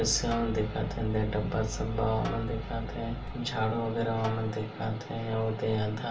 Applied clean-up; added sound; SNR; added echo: none; Snare drum; 19 dB; reverberation time 0.3 s.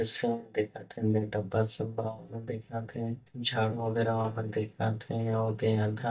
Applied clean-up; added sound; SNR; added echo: neural mask model DeepFilterNet 3.